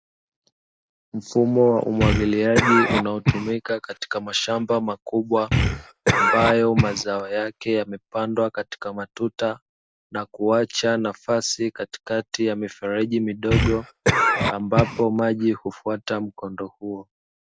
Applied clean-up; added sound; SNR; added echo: none; Cough; 0 dB; none.